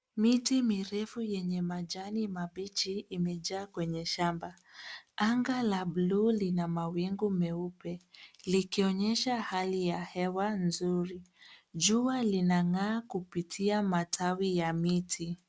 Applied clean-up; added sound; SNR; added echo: none; none; none; none.